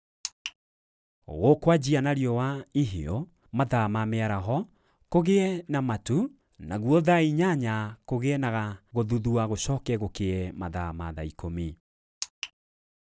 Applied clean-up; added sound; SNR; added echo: none; none; none; none.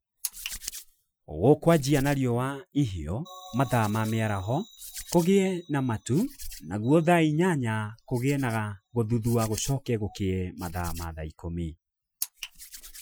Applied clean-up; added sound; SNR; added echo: classical method Wiener filter.